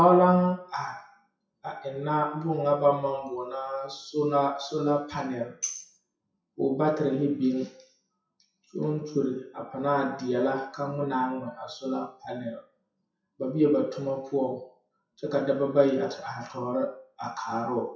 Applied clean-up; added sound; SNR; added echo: classical method WPE with log-MMSE.